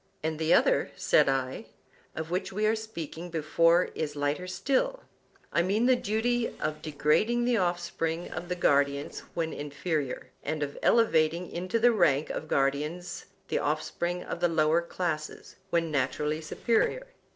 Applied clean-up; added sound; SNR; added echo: neural separator model SepFormer DNS4.